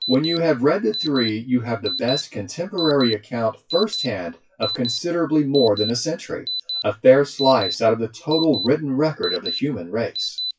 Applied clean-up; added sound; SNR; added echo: classical method WPE with log-MMSE.